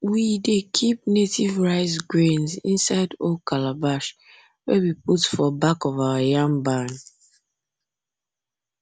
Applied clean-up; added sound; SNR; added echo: none; none; none; none.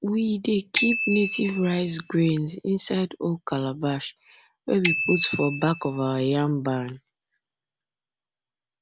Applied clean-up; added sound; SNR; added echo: none; Bicycle bell; -3 dB; none.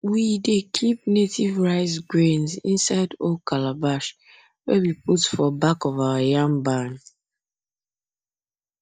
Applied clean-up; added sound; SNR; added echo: neural mask model DeepFilterNet 3.